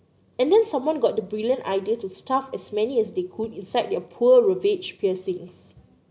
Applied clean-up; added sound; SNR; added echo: none; none; none; none.